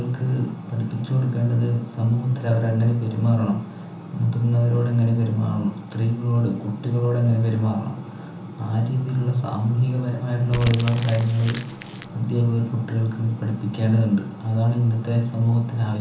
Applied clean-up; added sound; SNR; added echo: none; Crumpling, crinkling; 12 dB; reverberation time 1.2 s.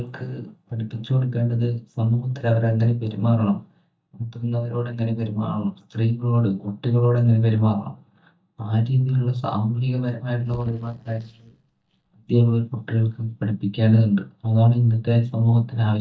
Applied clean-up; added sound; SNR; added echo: neural mask model DeepFilterNet 3.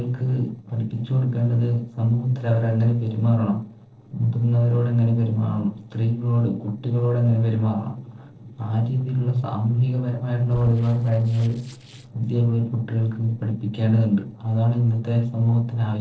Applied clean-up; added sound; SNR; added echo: neural separator model SepFormer DNS4.